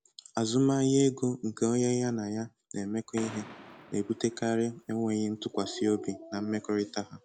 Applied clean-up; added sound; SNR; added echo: none; Fireworks; 19 dB; none.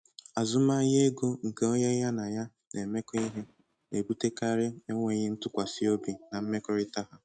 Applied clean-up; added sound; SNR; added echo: neural mask model RNNoise.